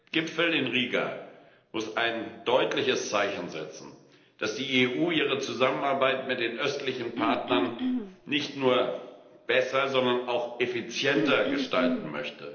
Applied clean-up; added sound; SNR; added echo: neural separator model SepFormer DNS4.